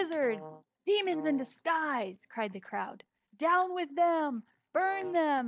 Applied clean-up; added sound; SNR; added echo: neural mask model DeepFilterNet 3.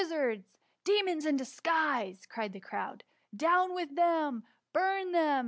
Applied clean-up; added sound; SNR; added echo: none; none; none; none.